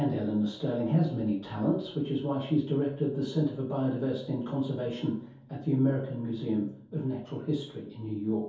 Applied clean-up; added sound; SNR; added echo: none; none; none; reverberation time 0.6 s.